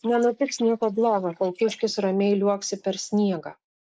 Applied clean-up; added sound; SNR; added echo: neural mask model Resemble Enhance denoiser.